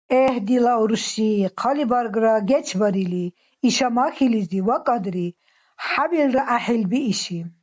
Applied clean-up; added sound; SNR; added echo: none; none; none; none.